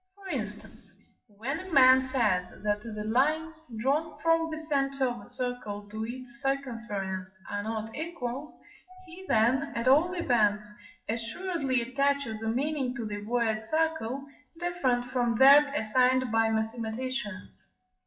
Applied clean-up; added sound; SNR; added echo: classical method WPE with log-MMSE.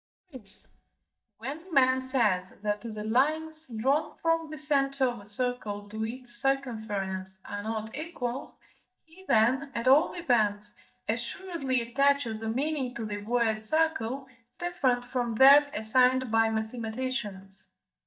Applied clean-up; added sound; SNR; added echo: neural mask model DeepFilterNet 3.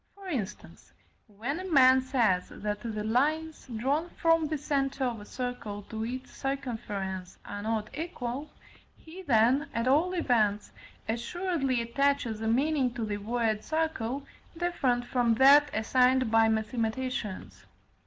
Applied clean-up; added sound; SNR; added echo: none; none; none; none.